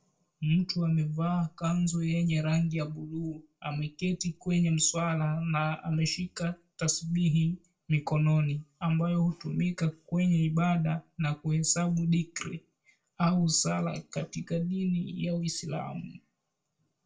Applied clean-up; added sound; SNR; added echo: none; none; none; reverberation time 0.2 s.